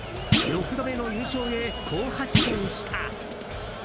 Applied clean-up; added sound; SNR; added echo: none; Thump, thud; -1 dB; none.